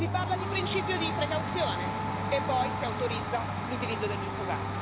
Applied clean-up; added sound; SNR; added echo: none; Domestic sounds, home sounds; -1 dB; none.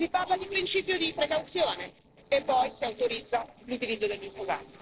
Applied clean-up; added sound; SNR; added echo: neural separator model SepFormer DNS4.